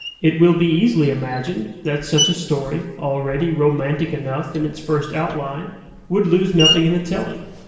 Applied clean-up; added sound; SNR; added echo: none; Screech; 9 dB; reverberation time 1.0 s.